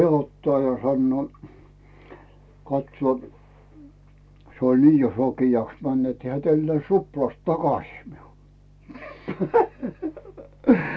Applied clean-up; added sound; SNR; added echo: none; none; none; none.